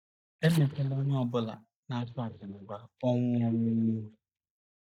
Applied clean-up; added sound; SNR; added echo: neural mask model DeepFilterNet 3.